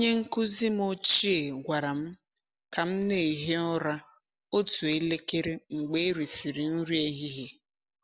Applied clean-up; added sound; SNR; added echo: none; none; none; none.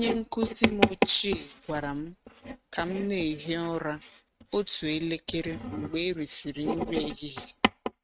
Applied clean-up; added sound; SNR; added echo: neural mask model RNNoise.